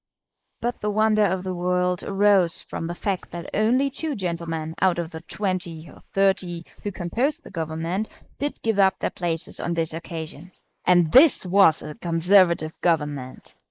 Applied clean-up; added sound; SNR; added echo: neural mask model Resemble Enhance denoiser.